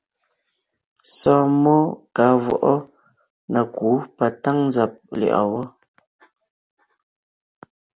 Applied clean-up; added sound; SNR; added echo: none; none; none; none.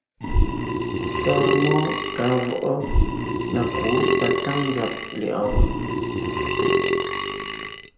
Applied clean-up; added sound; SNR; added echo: none; Burping, eructation; -4 dB; reverberation time 0.9 s.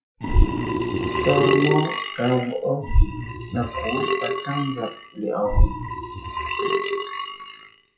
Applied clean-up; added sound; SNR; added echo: classical method WPE with log-MMSE.